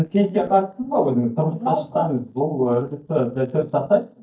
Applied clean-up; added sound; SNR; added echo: neural mask model DeepFilterNet 3.